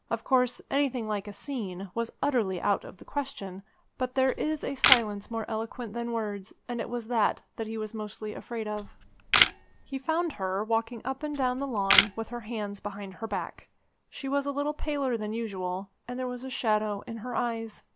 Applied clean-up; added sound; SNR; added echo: none; Camera; -2 dB; none.